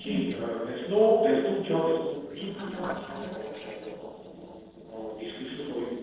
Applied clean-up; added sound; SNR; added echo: neural separator model SepFormer DNS4.